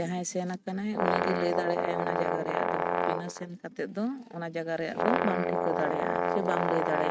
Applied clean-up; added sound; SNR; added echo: neural mask model RNNoise.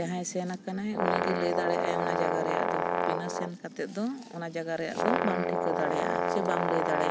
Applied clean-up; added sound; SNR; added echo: none; Brass instrument; -3 dB; none.